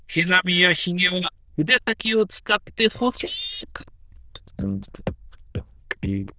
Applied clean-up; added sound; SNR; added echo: neural diffusion model UNIVERSE++.